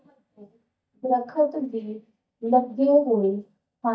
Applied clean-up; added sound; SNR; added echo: neural mask model DeepFilterNet 3.